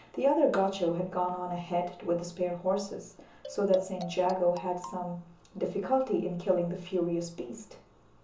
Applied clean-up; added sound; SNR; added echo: none; Marimba, xylophone; 15 dB; reverberation time 0.8 s.